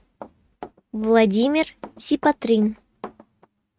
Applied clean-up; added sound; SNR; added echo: neural mask model RNNoise.